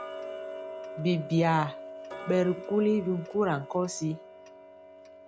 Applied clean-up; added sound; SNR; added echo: none; Tick-tock; 12 dB; none.